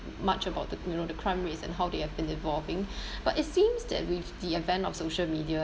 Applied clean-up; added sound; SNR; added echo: none; none; none; none.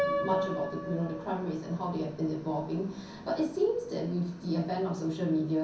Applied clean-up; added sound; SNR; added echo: none; Piano; 7 dB; reverberation time 0.6 s.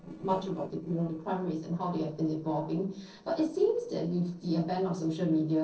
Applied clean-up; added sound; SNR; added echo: neural separator model SepFormer DNS4.